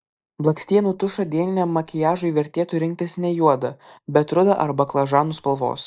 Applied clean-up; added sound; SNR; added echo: neural mask model Resemble Enhance denoiser.